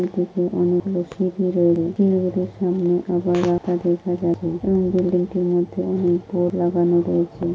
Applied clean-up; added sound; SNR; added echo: none; none; none; none.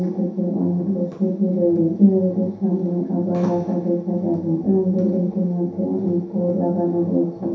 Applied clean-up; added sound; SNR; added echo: none; none; none; reverberation time 0.7 s.